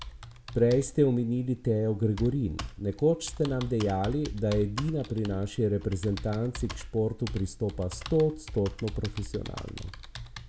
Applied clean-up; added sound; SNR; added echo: none; Computer keyboard; 12 dB; none.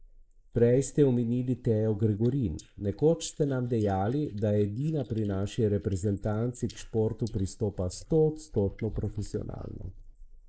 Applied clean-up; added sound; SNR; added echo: neural mask model Resemble Enhance denoiser.